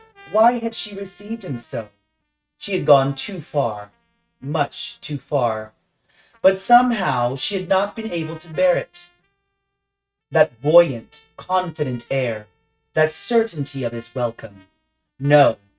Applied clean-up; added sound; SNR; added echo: neural mask model RNNoise.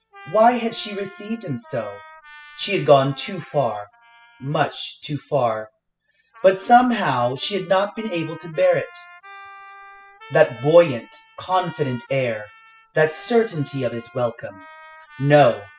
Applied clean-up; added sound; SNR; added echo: classical method spectral subtraction.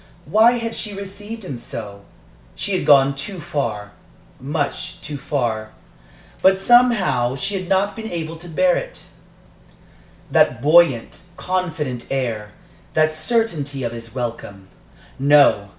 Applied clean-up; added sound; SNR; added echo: none; none; none; none.